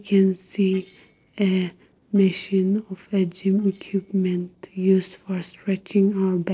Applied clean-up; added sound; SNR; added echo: neural separator model SepFormer DNS4.